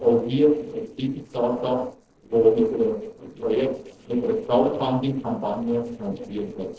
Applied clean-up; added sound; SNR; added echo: neural separator model SepFormer DNS4.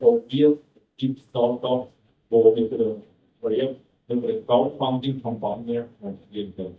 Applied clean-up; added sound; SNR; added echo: neural mask model DeepFilterNet 3.